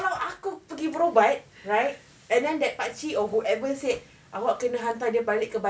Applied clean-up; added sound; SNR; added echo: none; none; none; none.